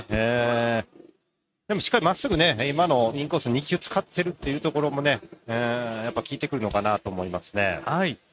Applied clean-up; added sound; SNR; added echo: neural mask model RNNoise.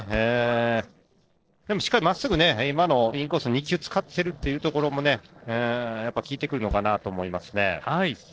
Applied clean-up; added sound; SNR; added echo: neural separator model SepFormer DNS4.